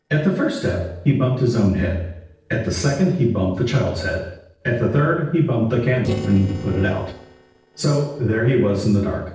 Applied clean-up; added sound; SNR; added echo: neural separator model SepFormer DNS4.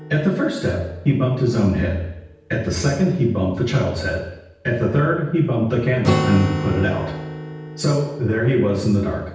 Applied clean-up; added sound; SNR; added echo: none; Acoustic guitar; 10 dB; reverberation time 0.9 s.